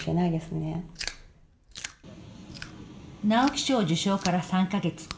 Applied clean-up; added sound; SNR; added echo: none; Chewing, mastication; 16 dB; reverberation time 0.6 s.